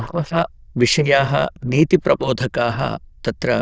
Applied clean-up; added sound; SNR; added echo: neural diffusion model UNIVERSE++.